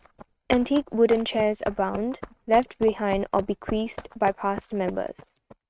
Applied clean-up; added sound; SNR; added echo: neural mask model RNNoise.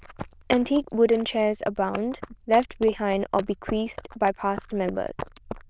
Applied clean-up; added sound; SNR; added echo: neural diffusion model UNIVERSE++.